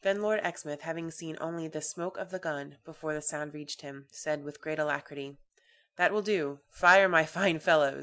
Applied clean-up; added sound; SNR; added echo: none; none; none; none.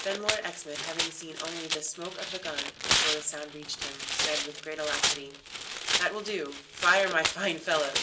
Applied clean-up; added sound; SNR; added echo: none; Tearing; 0 dB; reverberation time 0.2 s.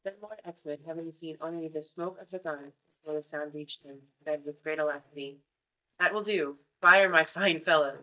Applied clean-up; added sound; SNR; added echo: neural mask model DeepFilterNet 3.